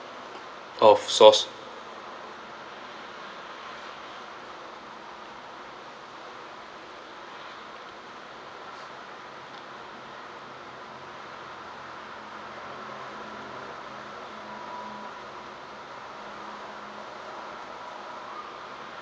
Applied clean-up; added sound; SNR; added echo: none; none; none; none.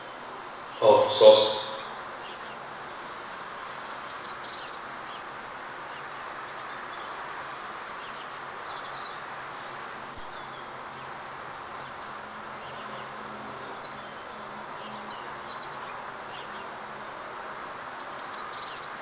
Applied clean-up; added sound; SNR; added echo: none; Bird vocalization, bird call, bird song; 9 dB; reverberation time 1.1 s.